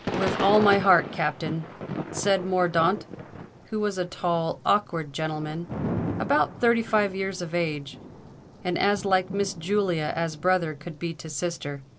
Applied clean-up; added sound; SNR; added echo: none; Thunder / Rain; 9 dB; none.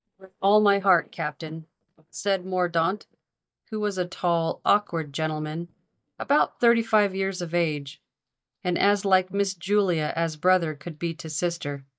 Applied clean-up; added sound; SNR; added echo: neural mask model DeepFilterNet 3.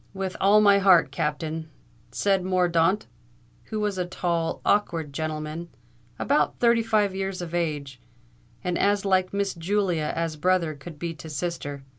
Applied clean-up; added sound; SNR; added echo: none; none; none; none.